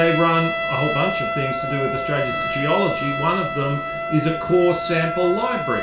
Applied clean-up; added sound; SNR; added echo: none; Trumpet; 3 dB; reverberation time 0.3 s.